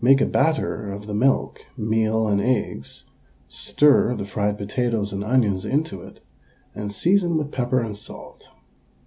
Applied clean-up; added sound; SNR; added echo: none; none; none; none.